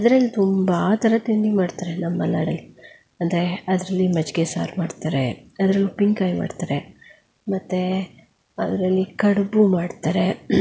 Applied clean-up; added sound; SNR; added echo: none; none; none; none.